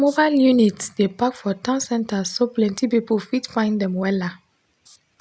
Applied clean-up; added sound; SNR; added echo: none; none; none; none.